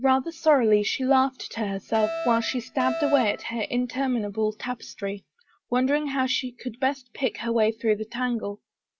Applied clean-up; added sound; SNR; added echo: none; Alarm; 6 dB; none.